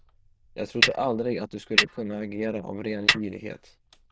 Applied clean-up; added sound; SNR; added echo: neural diffusion model UNIVERSE++.